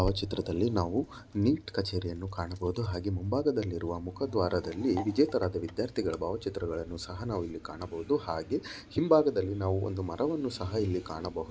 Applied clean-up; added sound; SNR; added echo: none; Sink (filling or washing); 19 dB; none.